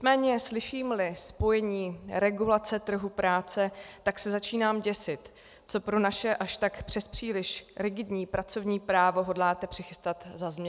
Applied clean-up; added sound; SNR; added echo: none; none; none; none.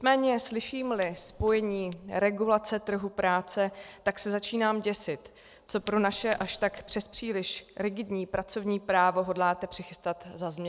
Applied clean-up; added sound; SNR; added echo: neural separator model SepFormer DNS4.